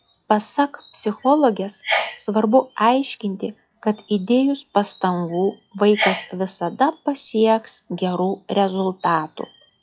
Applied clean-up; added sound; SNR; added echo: classical method log-MMSE.